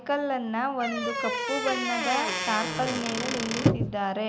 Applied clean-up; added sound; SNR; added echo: none; Squeak / Wood; -1 dB; none.